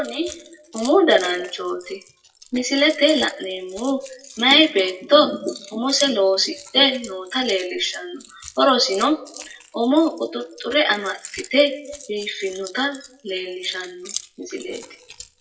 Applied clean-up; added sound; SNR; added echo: classical method WPE with log-MMSE.